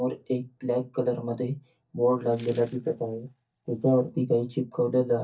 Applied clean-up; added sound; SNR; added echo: neural mask model DeepFilterNet 3.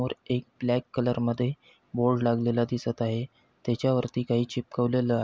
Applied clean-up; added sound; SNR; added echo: none; none; none; none.